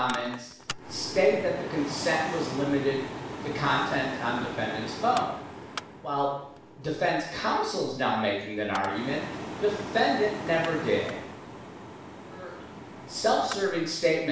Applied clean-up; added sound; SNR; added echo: none; Mechanical fan; 10 dB; reverberation time 0.7 s.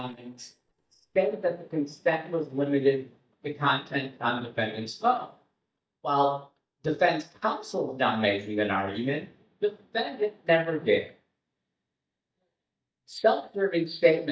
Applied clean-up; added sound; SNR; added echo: neural mask model DeepFilterNet 3.